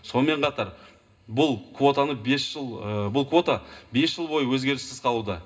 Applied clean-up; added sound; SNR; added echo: none; none; none; reverberation time 0.2 s.